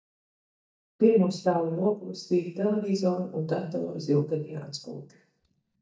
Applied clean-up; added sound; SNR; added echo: neural mask model DeepFilterNet 3.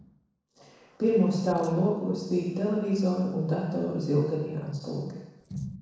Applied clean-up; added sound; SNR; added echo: neural separator model SepFormer DNS4.